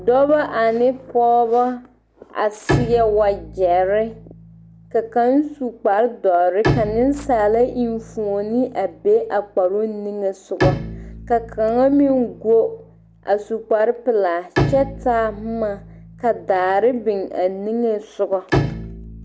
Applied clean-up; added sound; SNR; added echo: none; Bowed string instrument; 10 dB; none.